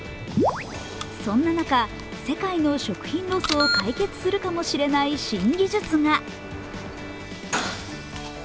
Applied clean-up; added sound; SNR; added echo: none; Chewing, mastication; 18 dB; none.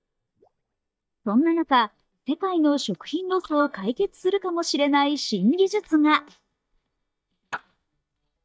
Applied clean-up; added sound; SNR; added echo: neural mask model DeepFilterNet 3.